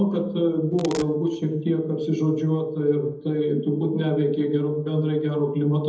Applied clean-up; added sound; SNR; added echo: none; Domestic sounds, home sounds; 15 dB; reverberation time 0.8 s.